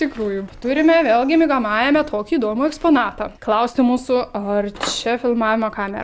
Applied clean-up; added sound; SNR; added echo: none; none; none; none.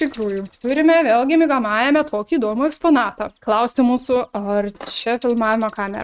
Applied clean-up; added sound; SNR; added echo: neural mask model RNNoise.